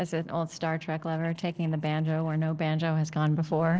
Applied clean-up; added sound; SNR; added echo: neural separator model SepFormer DNS4.